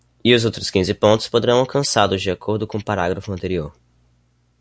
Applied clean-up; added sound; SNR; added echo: none; none; none; none.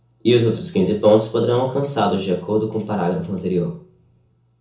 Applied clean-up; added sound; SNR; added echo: none; none; none; reverberation time 0.7 s.